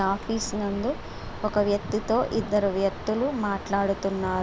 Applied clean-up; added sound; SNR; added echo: none; Car; 14 dB; none.